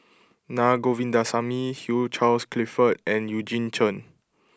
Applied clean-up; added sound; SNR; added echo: none; none; none; none.